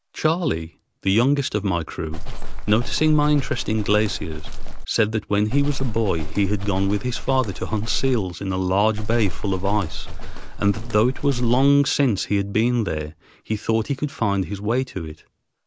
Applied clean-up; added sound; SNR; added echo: none; Livestock, farm animals, working animals; 0 dB; none.